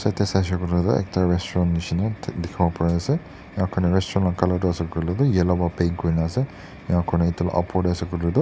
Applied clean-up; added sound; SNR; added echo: none; none; none; none.